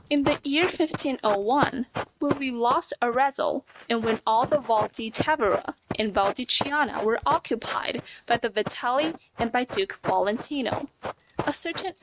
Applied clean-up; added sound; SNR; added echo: neural mask model RNNoise.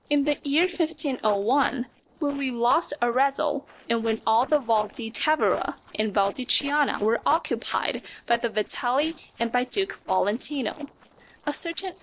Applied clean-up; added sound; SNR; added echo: neural separator model SepFormer DNS4.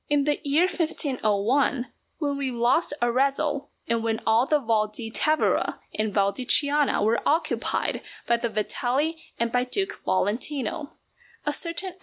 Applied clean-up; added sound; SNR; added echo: none; none; none; none.